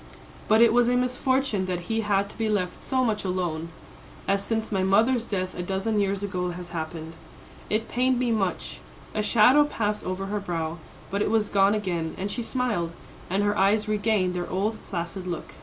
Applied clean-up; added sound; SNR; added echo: none; none; none; none.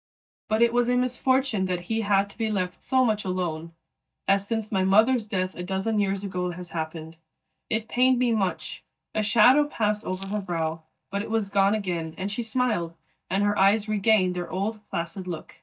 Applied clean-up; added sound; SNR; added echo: neural mask model DeepFilterNet 3.